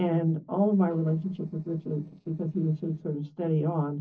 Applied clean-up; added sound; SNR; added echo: neural separator model SepFormer DNS4.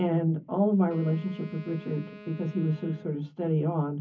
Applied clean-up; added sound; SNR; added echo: none; Wind instrument, woodwind instrument; 20 dB; reverberation time 0.3 s.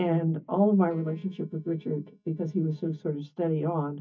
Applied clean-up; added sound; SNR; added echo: neural mask model DeepFilterNet 3.